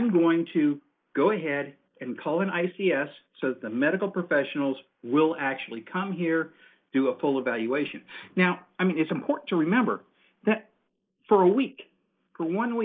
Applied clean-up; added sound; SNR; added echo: neural mask model Resemble Enhance denoiser.